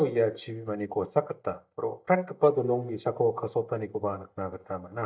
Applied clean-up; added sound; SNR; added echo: neural mask model DeepFilterNet 3.